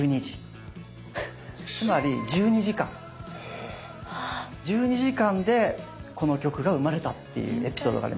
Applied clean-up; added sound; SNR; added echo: none; none; none; none.